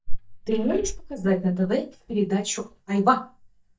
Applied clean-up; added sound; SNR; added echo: neural mask model DeepFilterNet 3.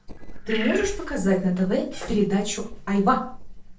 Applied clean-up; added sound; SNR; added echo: neural separator model SepFormer DNS4.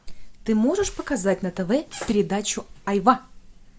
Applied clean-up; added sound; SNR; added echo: none; none; none; none.